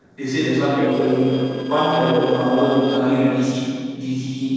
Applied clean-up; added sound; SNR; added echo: neural separator model SepFormer DNS4.